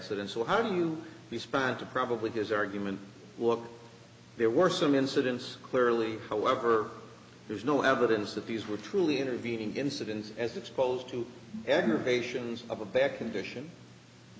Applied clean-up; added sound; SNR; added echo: none; none; none; none.